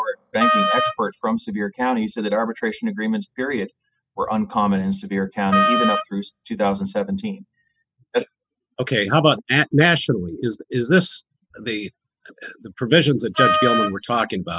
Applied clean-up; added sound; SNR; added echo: classical method spectral subtraction.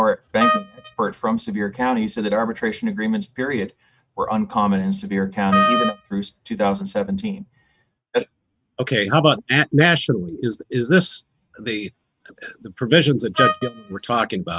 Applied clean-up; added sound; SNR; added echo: neural mask model RNNoise.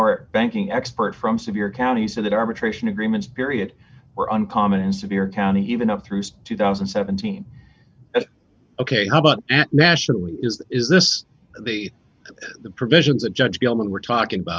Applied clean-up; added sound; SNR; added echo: none; none; none; none.